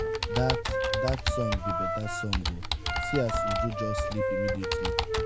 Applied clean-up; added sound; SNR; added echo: none; Wind instrument, woodwind instrument + Computer keyboard; -4 dB; none.